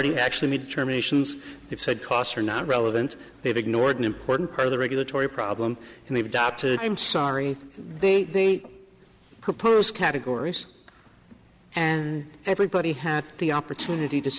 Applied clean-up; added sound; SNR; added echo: none; none; none; none.